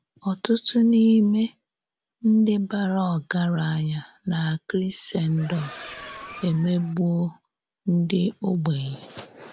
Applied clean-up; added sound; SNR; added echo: none; Accelerating, revving, vroom; 16 dB; none.